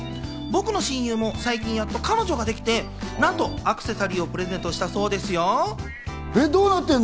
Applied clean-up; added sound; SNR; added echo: none; none; none; none.